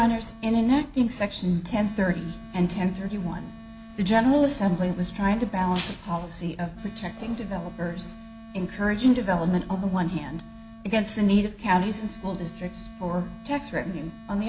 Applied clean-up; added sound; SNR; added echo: none; Wind instrument, woodwind instrument; 18 dB; none.